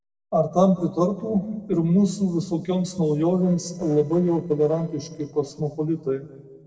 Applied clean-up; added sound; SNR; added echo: neural separator model SepFormer DNS4.